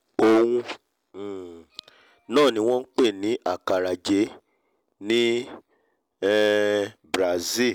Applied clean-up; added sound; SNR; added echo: none; none; none; none.